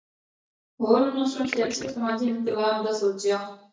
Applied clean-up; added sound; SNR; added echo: neural mask model DeepFilterNet 3.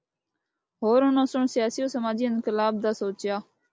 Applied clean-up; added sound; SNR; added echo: none; none; none; none.